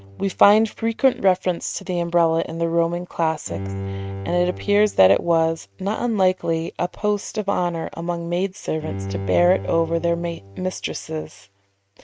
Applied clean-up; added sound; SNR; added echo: neural mask model RNNoise.